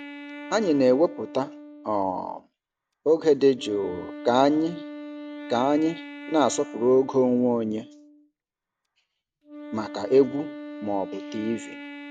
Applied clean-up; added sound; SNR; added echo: none; Wind instrument, woodwind instrument; 15 dB; none.